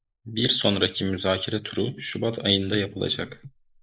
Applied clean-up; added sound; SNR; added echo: neural mask model Resemble Enhance denoiser.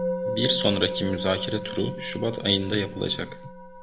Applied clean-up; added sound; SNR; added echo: none; Musical instrument; 6 dB; none.